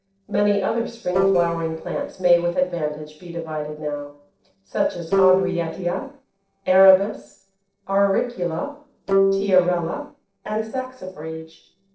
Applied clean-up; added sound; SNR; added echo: neural separator model SepFormer DNS4.